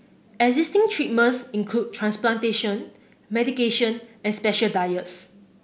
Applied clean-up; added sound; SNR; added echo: none; none; none; none.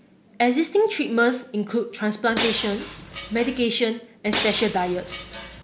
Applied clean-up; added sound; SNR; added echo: none; Shatter; 7 dB; none.